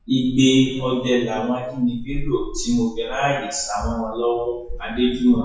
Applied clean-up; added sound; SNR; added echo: classical method WPE with log-MMSE.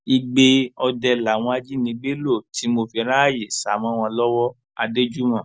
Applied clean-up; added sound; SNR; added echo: none; none; none; none.